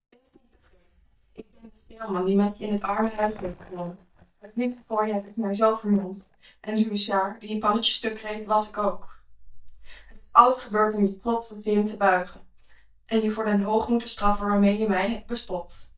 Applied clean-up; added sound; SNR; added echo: neural mask model DeepFilterNet 3.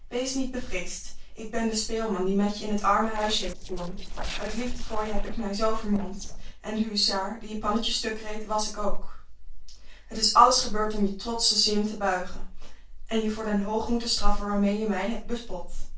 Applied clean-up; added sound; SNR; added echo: neural separator model SepFormer DNS4.